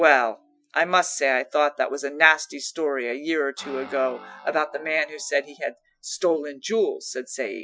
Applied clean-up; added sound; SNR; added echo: classical method Wiener filter.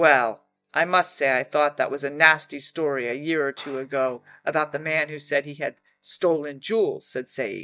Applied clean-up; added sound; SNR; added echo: neural mask model DeepFilterNet 3.